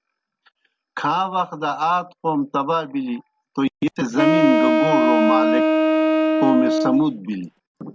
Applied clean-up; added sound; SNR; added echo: none; Wind instrument, woodwind instrument; -5 dB; none.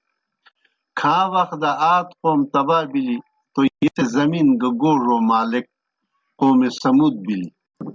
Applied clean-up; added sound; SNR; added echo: none; none; none; none.